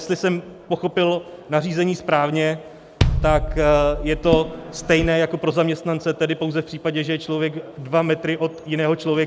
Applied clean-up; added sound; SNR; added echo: none; Bass drum; 3 dB; none.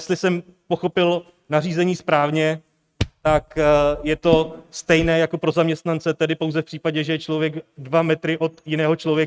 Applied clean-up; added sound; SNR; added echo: neural mask model RNNoise.